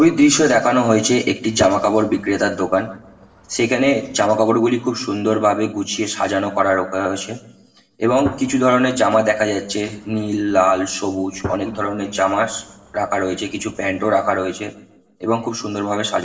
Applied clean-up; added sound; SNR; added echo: neural separator model SepFormer DNS4.